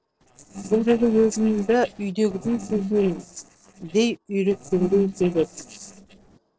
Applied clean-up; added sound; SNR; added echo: neural separator model SepFormer DNS4.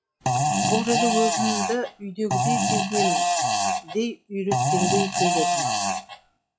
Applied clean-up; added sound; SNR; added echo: classical method log-MMSE.